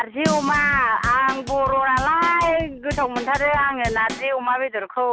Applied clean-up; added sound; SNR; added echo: none; Drum / Drum kit + Snare drum; 11 dB; none.